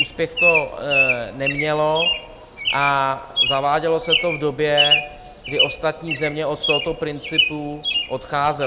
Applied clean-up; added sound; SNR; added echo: none; Bird vocalization, bird call, bird song; 0 dB; none.